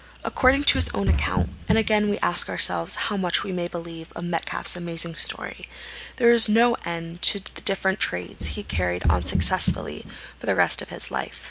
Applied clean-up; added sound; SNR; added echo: none; Run; 3 dB; none.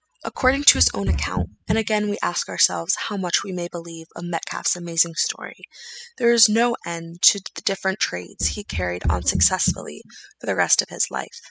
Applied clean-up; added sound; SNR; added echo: classical method spectral subtraction.